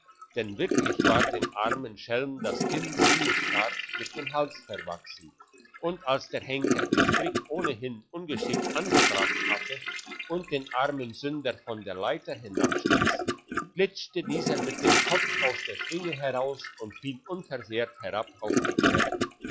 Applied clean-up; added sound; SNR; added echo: classical method log-MMSE.